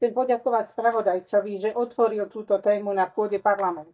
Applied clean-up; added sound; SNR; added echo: neural mask model DeepFilterNet 3.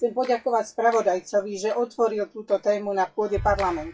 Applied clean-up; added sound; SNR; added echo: classical method WPE with log-MMSE.